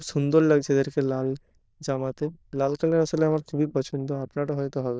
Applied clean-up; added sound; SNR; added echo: neural diffusion model UNIVERSE++.